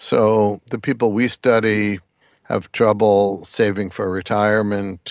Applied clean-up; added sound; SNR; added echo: none; none; none; none.